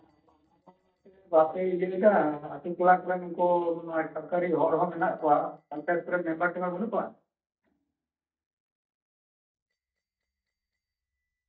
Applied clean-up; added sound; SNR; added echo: neural mask model DeepFilterNet 3.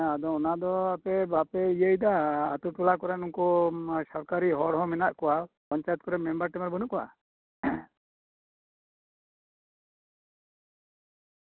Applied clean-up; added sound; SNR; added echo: none; none; none; none.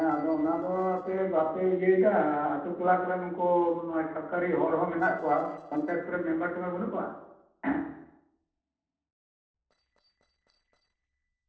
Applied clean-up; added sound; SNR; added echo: neural separator model SepFormer DNS4.